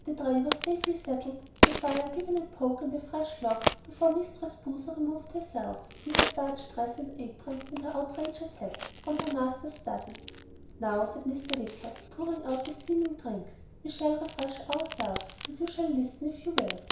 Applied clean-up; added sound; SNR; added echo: none; Crack; 2 dB; reverberation time 0.6 s.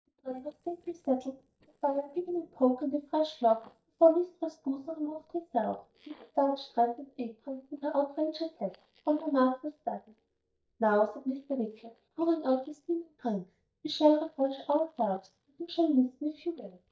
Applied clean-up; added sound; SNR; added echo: neural mask model DeepFilterNet 3.